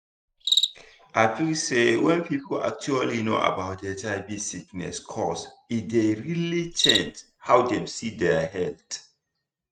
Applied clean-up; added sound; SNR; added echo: neural mask model RNNoise.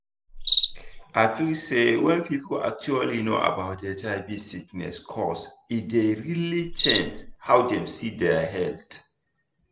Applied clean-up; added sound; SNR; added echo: none; Cricket; 8 dB; none.